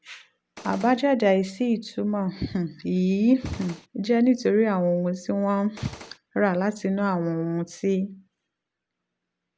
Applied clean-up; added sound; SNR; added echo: none; Gunshot, gunfire; 18 dB; none.